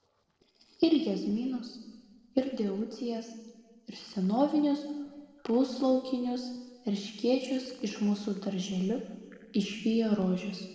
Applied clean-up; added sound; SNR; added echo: neural separator model SepFormer DNS4.